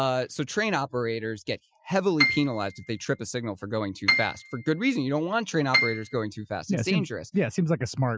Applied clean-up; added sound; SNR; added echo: classical method Wiener filter.